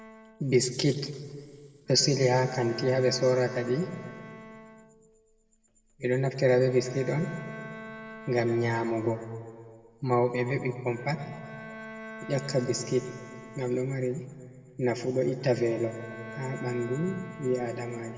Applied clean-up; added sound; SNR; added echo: none; Bowed string instrument; 16 dB; reverberation time 1.7 s.